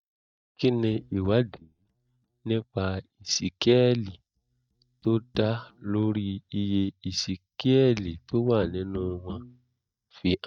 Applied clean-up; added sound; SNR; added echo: neural mask model DeepFilterNet 3.